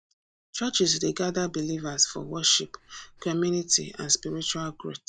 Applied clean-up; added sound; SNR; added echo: neural mask model DeepFilterNet 3.